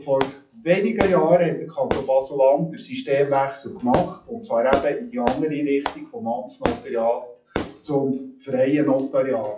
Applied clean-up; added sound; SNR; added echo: classical method WPE with log-MMSE.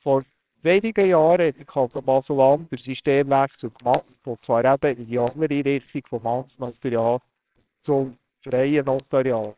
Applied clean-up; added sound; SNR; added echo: neural separator model SepFormer WHAMR!.